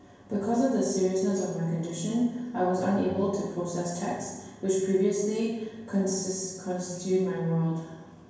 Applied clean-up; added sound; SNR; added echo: none; none; none; reverberation time 1.0 s.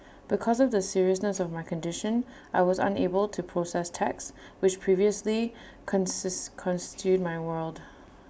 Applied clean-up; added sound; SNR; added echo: none; none; none; none.